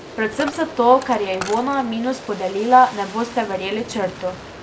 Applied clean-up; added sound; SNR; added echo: none; Coin (dropping) + Aircraft; 15 dB; none.